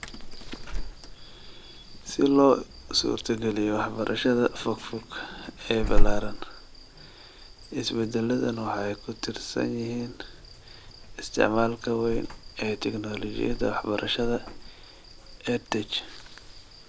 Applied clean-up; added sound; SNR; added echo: none; Alarm / Insect; 1 dB; none.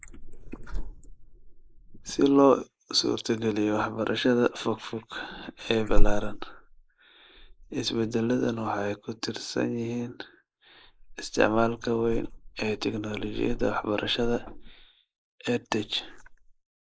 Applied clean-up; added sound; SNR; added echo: neural mask model Resemble Enhance denoiser.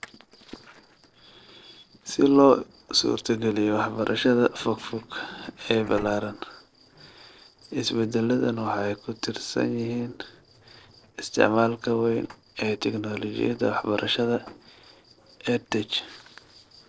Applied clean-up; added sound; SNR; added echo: neural separator model SepFormer DNS4.